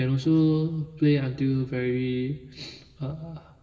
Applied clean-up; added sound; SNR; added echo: none; none; none; reverberation time 1.3 s.